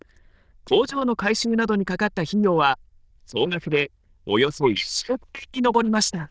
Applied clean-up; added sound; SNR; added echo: neural diffusion model UNIVERSE++.